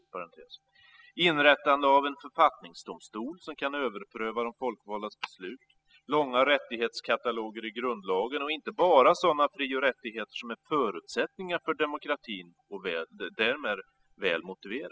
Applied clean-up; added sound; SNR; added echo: classical method spectral subtraction.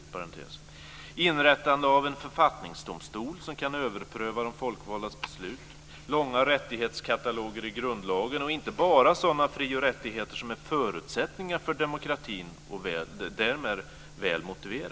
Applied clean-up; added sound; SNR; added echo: none; none; none; none.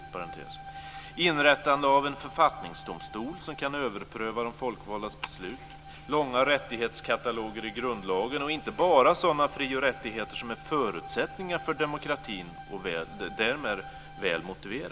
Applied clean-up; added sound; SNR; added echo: none; Bowed string instrument; 18 dB; none.